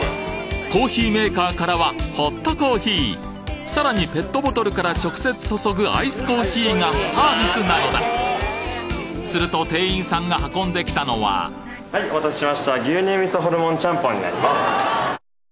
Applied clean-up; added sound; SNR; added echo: none; none; none; none.